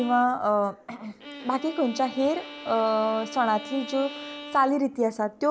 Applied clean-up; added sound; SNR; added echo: none; Bowed string instrument; 15 dB; none.